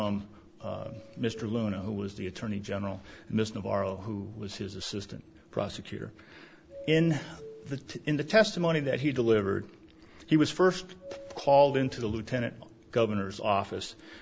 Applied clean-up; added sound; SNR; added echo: none; Doorbell; 20 dB; none.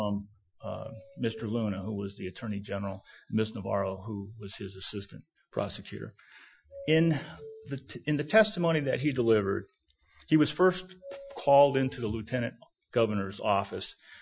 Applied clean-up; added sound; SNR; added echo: classical method Wiener filter.